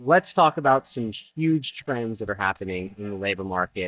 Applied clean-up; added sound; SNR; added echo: neural mask model DeepFilterNet 3.